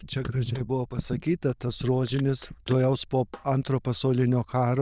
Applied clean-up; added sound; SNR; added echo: neural diffusion model UNIVERSE++.